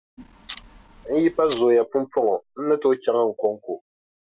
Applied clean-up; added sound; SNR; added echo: none; Clock; 16 dB; none.